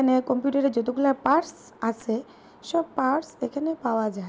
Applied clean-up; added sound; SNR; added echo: none; none; none; none.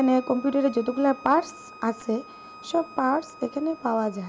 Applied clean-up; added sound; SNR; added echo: none; Bowed string instrument; 20 dB; none.